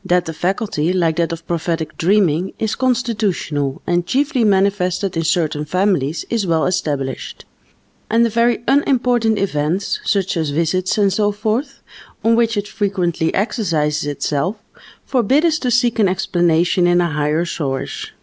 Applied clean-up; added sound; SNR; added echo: none; none; none; none.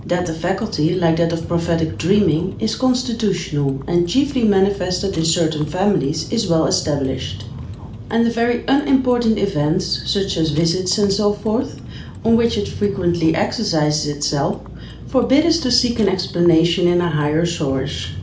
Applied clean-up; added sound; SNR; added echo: none; Vehicle; 13 dB; reverberation time 0.4 s.